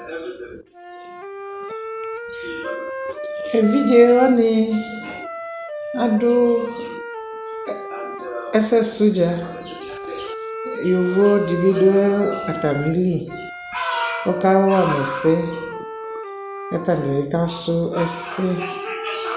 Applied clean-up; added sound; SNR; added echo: none; Wind instrument, woodwind instrument; 11 dB; none.